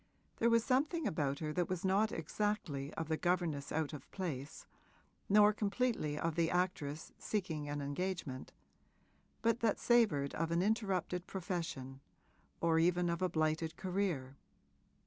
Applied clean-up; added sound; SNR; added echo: none; none; none; none.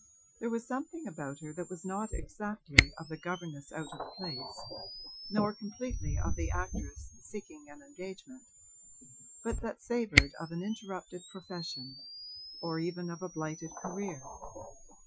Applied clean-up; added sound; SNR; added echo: classical method Wiener filter.